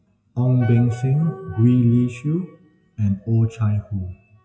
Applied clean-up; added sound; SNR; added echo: classical method WPE with log-MMSE.